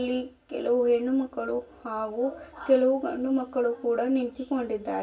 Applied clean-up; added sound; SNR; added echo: none; none; none; reverberation time 0.2 s.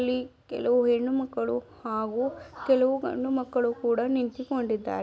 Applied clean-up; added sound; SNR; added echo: none; none; none; none.